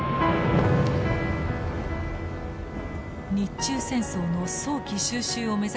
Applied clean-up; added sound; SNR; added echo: none; none; none; none.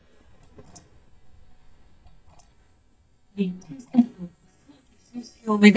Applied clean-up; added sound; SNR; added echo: neural mask model DeepFilterNet 3.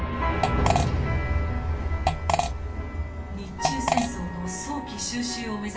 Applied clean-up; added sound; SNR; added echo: none; Fart; 2 dB; reverberation time 0.3 s.